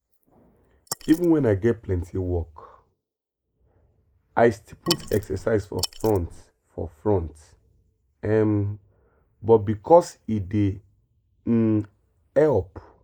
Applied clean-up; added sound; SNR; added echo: neural mask model Resemble Enhance denoiser.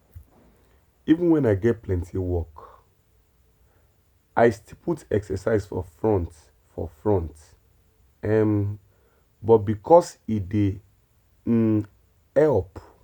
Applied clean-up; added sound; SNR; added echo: none; none; none; none.